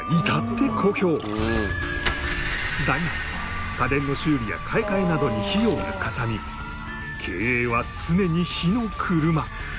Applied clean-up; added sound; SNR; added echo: none; Splash, splatter; 15 dB; none.